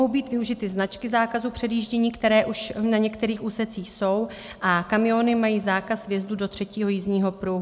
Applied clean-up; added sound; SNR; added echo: none; none; none; none.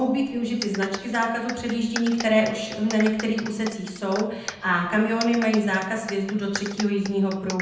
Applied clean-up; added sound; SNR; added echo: none; Clapping; 13 dB; reverberation time 0.8 s.